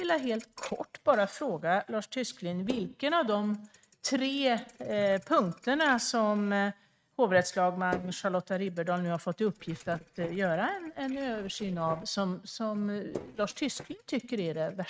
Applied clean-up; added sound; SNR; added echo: neural mask model RNNoise.